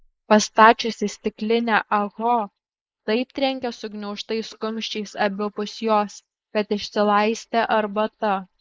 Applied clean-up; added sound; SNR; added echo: neural mask model Resemble Enhance denoiser.